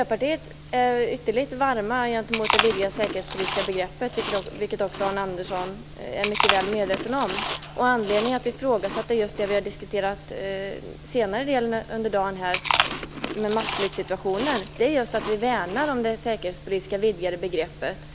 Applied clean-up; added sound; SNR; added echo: none; Chewing, mastication; 5 dB; none.